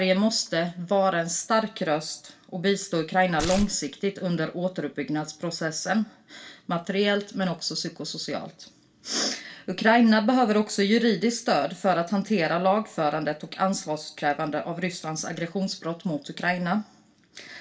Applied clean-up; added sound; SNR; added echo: none; Tearing; 6 dB; reverberation time 0.2 s.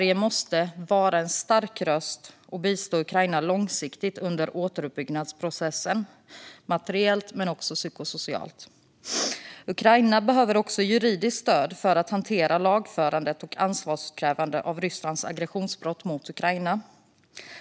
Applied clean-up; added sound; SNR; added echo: none; none; none; none.